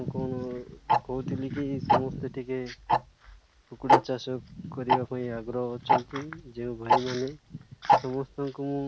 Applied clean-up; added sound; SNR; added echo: none; Tick-tock; -4 dB; none.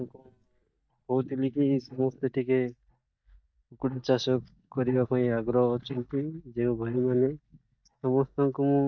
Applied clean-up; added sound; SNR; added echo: neural mask model DeepFilterNet 3.